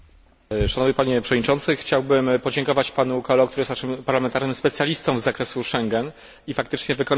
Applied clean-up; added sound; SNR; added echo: none; none; none; none.